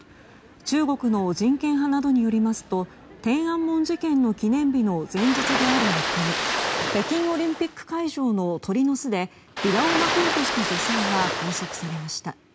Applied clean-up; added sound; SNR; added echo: none; Ocean; 2 dB; none.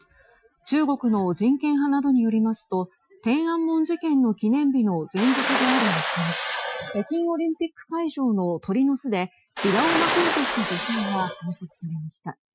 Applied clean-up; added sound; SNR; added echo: classical method Wiener filter.